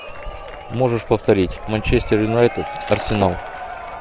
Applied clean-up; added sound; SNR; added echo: none; Shatter + Applause / Crowd / Cheering; 11 dB; none.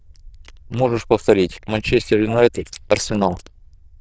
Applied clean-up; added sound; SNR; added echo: neural diffusion model UNIVERSE++.